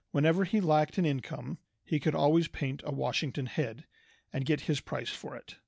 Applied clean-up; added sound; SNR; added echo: none; none; none; none.